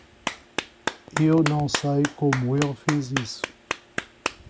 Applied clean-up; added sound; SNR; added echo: none; Clapping; 6 dB; none.